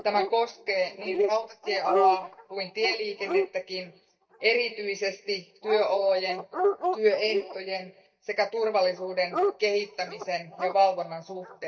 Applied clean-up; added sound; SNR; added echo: neural mask model DeepFilterNet 3.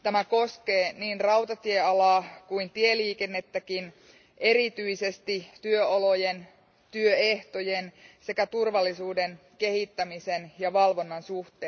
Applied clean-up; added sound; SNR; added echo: none; none; none; none.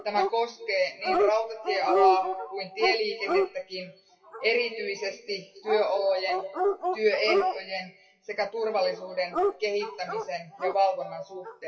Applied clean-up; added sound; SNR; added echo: classical method WPE with log-MMSE.